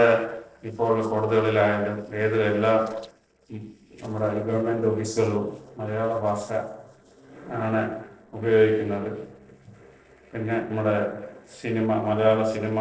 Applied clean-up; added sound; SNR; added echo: neural separator model SepFormer DNS4.